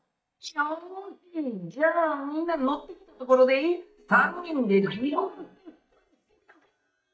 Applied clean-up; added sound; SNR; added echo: neural mask model DeepFilterNet 3.